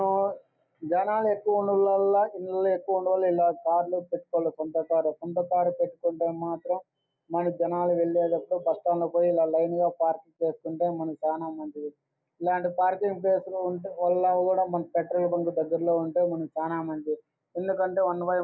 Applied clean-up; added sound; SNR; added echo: none; none; none; none.